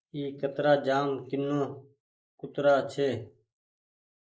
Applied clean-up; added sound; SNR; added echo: neural mask model Resemble Enhance denoiser.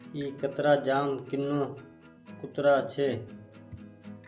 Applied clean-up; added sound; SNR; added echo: none; Acoustic guitar; 19 dB; none.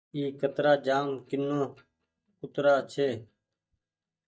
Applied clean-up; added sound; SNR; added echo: neural mask model DeepFilterNet 3.